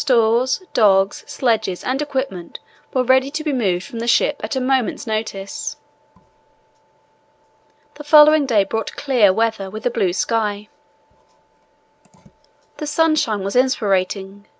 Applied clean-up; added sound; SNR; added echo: none; none; none; none.